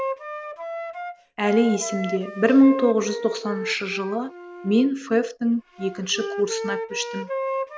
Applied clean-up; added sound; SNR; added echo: none; Wind instrument, woodwind instrument; 8 dB; none.